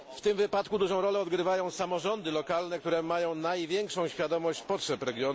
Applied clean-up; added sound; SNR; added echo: none; none; none; none.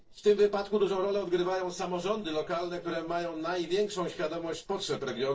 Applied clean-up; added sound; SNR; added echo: neural separator model SepFormer DNS4.